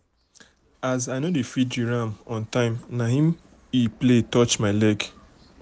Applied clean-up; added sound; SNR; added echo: none; none; none; none.